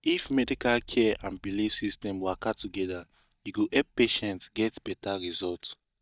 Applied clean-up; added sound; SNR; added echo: neural mask model DeepFilterNet 3.